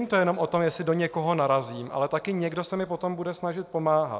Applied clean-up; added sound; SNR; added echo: none; none; none; none.